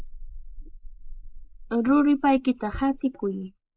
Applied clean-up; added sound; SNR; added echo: neural mask model Resemble Enhance denoiser.